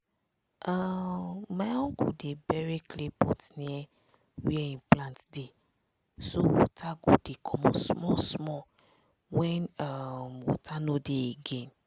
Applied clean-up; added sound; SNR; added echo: none; none; none; none.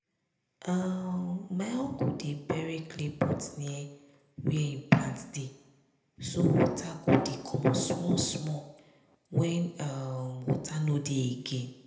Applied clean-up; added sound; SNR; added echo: none; none; none; reverberation time 0.7 s.